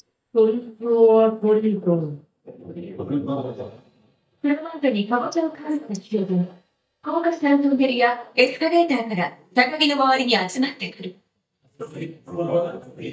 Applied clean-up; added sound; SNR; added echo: neural mask model DeepFilterNet 3.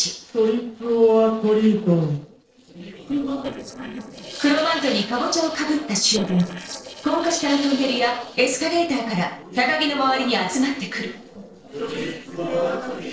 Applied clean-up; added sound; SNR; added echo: neural separator model SepFormer DNS4.